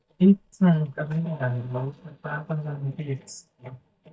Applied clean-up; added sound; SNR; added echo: neural mask model DeepFilterNet 3.